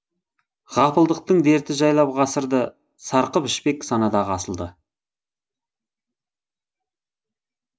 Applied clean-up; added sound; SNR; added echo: none; none; none; none.